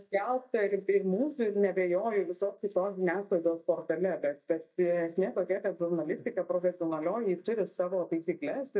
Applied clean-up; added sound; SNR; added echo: neural mask model DeepFilterNet 3.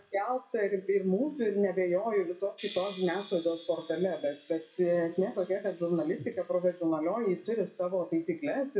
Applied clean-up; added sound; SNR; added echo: classical method WPE with log-MMSE.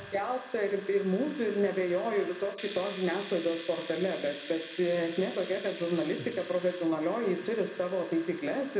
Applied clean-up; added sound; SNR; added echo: none; Domestic sounds, home sounds; 16 dB; reverberation time 0.7 s.